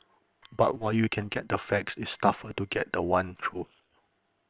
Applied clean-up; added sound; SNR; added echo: neural separator model SepFormer WHAM!.